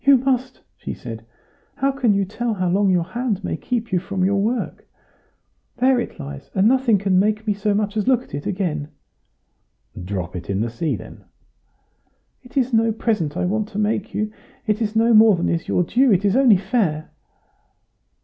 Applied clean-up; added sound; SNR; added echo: none; none; none; none.